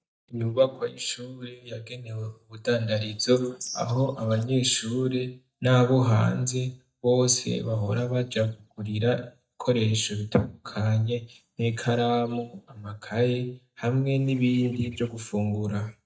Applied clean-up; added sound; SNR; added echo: neural mask model DeepFilterNet 3.